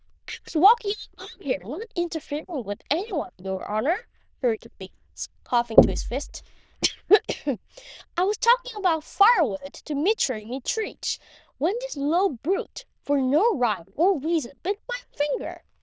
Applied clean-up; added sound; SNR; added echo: neural diffusion model UNIVERSE++.